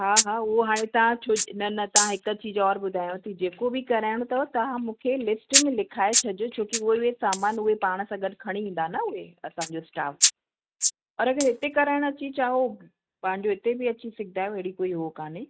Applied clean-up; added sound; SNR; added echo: neural mask model RNNoise.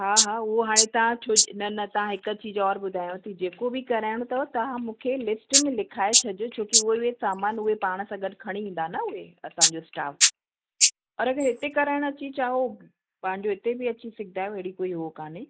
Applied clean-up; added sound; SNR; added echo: neural mask model Resemble Enhance denoiser.